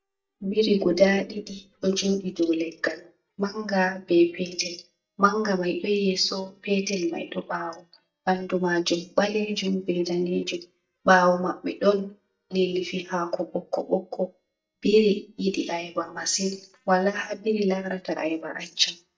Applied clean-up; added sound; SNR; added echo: neural mask model DeepFilterNet 3.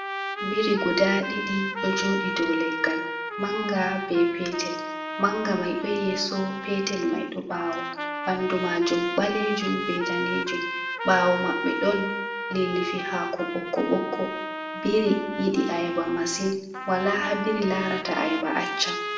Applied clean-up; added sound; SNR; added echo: none; Trumpet; 5 dB; reverberation time 0.7 s.